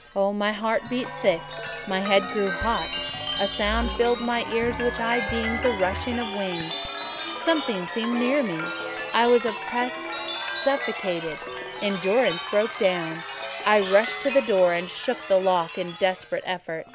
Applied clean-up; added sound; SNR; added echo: none; Chime; 5 dB; none.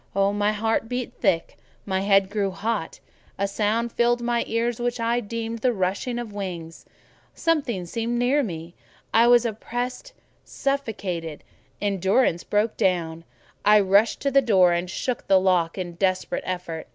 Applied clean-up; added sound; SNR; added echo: none; none; none; none.